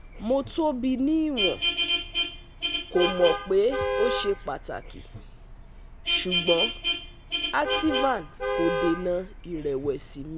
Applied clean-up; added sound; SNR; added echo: none; Vehicle horn, car horn, honking; 2 dB; none.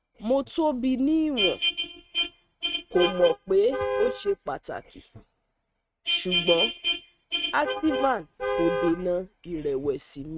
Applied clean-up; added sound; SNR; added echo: neural mask model RNNoise.